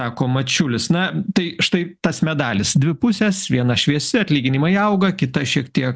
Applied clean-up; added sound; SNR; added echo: none; none; none; none.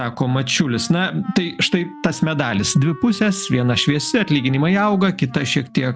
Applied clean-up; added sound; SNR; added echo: none; Wind instrument, woodwind instrument; 19 dB; none.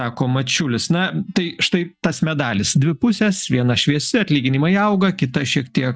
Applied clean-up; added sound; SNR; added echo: neural mask model DeepFilterNet 3.